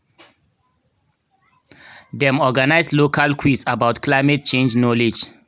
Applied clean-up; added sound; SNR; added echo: none; none; none; none.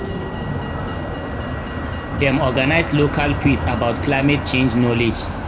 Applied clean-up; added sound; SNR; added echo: none; Motor vehicle (road); 4 dB; reverberation time 1.1 s.